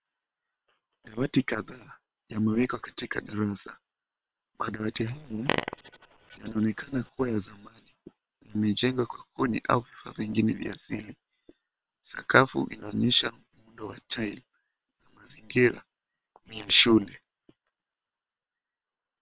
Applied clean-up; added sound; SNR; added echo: neural separator model SepFormer WHAM!.